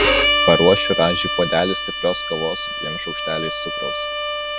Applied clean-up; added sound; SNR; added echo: none; Bowed string instrument; 0 dB; none.